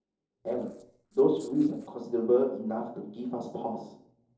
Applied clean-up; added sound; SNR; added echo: neural separator model SepFormer DNS4.